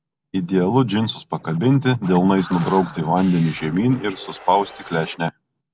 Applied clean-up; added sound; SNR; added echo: none; Camera + Scratching (performance technique); 18 dB; none.